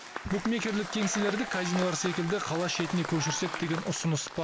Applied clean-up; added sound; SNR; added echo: none; Applause / Crowd / Cheering; 8 dB; none.